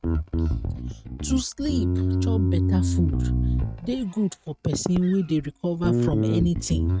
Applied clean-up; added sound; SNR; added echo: neural mask model RNNoise.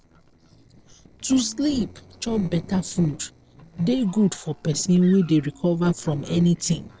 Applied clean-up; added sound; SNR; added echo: neural separator model SepFormer DNS4.